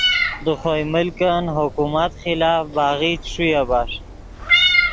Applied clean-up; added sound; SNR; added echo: none; Meow; 2 dB; none.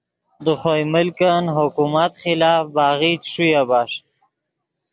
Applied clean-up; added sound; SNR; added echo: none; none; none; none.